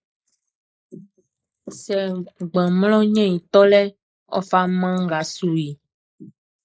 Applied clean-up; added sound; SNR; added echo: neural mask model Resemble Enhance denoiser.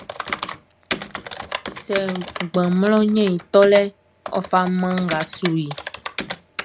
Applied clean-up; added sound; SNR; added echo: none; Computer keyboard; 10 dB; none.